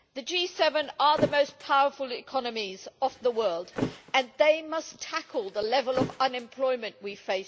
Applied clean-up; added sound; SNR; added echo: none; Thump, thud; 12 dB; none.